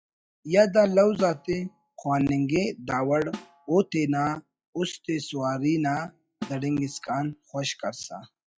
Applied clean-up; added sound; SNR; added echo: classical method log-MMSE.